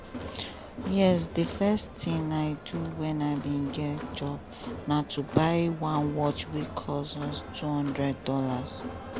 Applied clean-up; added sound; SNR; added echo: none; Crowd; 10 dB; none.